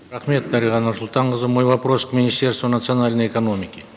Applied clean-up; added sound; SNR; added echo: none; none; none; none.